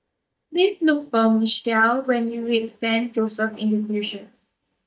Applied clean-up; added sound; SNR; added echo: neural mask model DeepFilterNet 3.